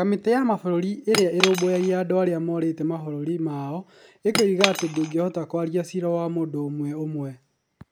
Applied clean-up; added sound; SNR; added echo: none; Cutlery, silverware / Chink, clink; 7 dB; none.